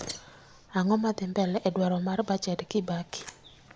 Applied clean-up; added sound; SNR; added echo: none; Tearing; 19 dB; none.